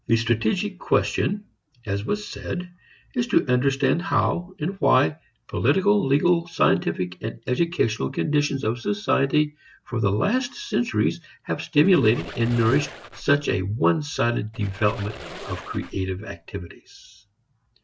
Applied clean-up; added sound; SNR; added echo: none; Squeak; 16 dB; none.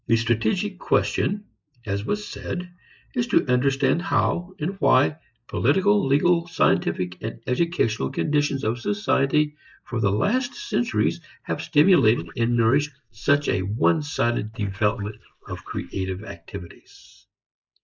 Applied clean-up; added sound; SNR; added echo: neural mask model Resemble Enhance denoiser.